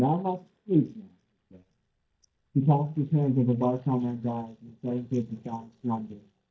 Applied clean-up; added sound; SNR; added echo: neural mask model DeepFilterNet 3.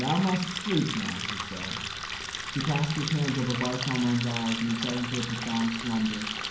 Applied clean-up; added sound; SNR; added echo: none; Water tap, faucet; 5 dB; reverberation time 0.6 s.